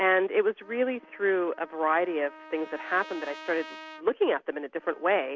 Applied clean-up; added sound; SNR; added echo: none; Trumpet; 19 dB; none.